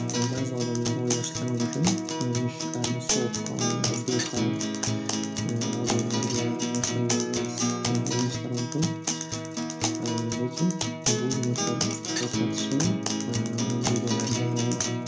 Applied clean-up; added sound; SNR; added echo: none; Acoustic guitar; -2 dB; reverberation time 0.3 s.